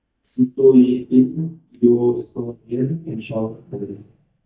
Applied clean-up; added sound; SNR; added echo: neural mask model DeepFilterNet 3.